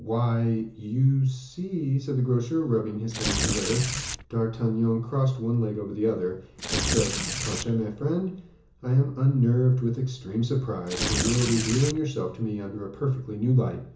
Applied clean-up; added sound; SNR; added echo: none; Tearing; 3 dB; reverberation time 0.7 s.